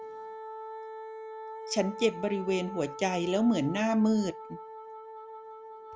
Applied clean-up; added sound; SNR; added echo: none; Wind instrument, woodwind instrument; 11 dB; none.